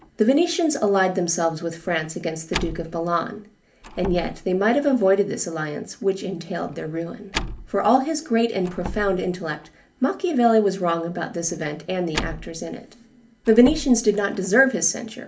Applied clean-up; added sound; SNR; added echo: none; Slam; 15 dB; reverberation time 0.3 s.